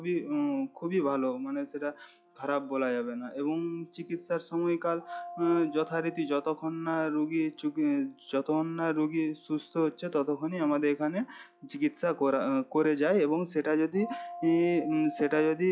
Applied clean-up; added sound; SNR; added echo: classical method log-MMSE.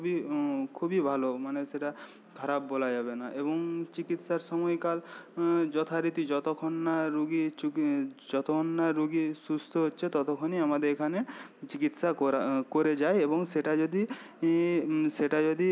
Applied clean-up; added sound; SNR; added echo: none; none; none; none.